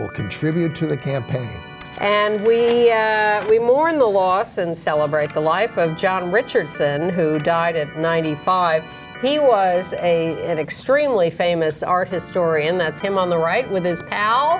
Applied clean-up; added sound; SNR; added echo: none; Organ; 19 dB; none.